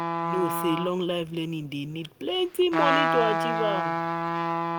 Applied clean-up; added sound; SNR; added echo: none; Trumpet; 0 dB; none.